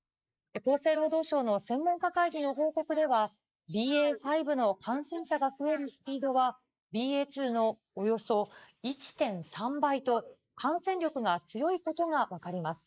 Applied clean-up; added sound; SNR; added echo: neural mask model Resemble Enhance denoiser.